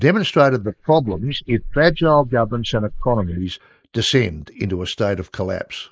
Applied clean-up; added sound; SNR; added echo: neural mask model Resemble Enhance denoiser.